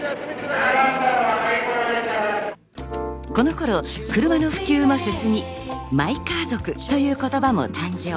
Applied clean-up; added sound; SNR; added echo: none; none; none; none.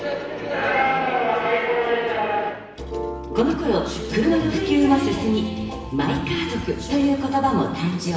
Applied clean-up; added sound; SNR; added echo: none; none; none; reverberation time 1.1 s.